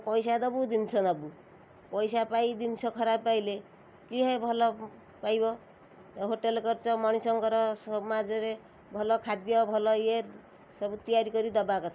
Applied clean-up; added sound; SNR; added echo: none; none; none; none.